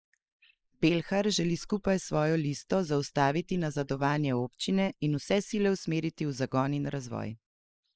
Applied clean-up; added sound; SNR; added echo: neural mask model Resemble Enhance denoiser.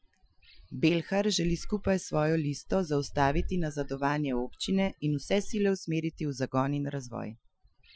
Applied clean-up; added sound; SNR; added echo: classical method Wiener filter.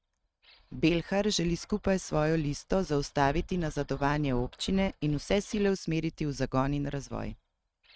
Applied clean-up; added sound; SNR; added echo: neural mask model RNNoise.